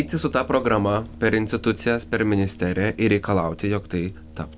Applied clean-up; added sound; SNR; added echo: none; Brass instrument; 19 dB; none.